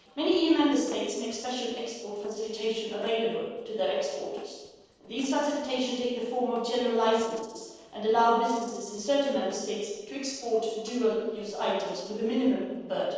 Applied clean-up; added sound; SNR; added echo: neural separator model SepFormer DNS4.